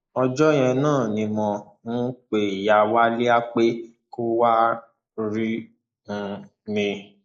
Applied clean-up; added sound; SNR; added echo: neural mask model Resemble Enhance denoiser.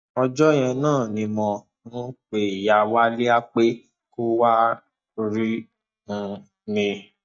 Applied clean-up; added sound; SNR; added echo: neural mask model DeepFilterNet 3.